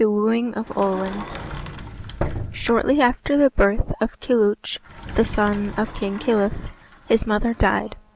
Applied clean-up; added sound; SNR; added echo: none; Sliding door; 13 dB; none.